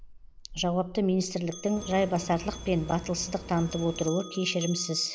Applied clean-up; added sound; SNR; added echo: none; Bus + Bell; 14 dB; none.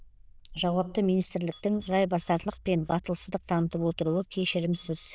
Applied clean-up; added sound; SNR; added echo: neural diffusion model UNIVERSE++.